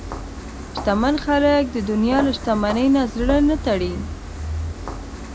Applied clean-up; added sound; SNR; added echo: none; Walk, footsteps; 8 dB; none.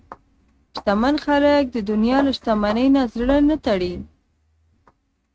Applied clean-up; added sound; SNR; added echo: neural mask model RNNoise.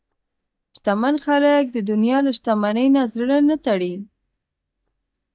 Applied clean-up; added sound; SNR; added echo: neural mask model DeepFilterNet 3.